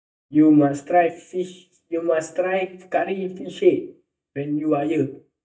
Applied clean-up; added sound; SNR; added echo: neural mask model DeepFilterNet 3.